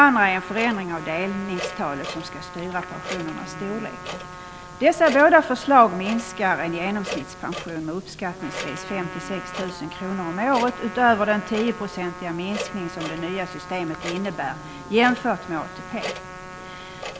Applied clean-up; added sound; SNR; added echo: none; Trumpet + Clock; 11 dB; none.